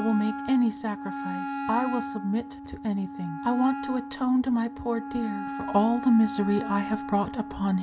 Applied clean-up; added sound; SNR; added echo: none; Wind instrument, woodwind instrument; 8 dB; none.